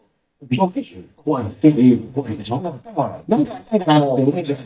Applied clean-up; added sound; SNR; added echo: neural mask model DeepFilterNet 3.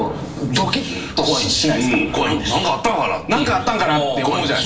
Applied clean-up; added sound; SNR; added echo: none; Thunder; 15 dB; reverberation time 0.6 s.